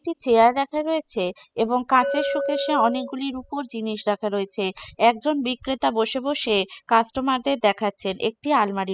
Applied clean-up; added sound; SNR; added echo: classical method spectral subtraction.